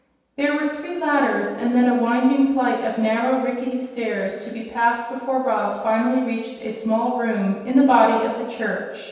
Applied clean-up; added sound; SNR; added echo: none; none; none; reverberation time 1.2 s.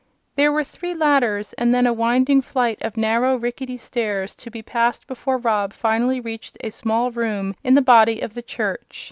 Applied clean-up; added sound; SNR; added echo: none; none; none; none.